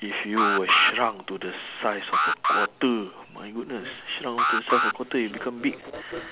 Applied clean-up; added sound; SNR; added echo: none; Alarm; -1 dB; none.